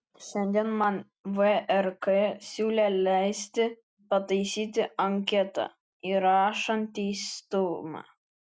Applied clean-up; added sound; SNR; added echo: none; none; none; none.